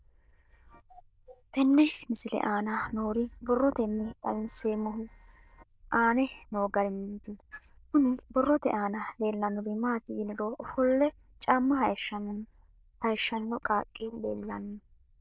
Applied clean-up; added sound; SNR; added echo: neural diffusion model UNIVERSE++.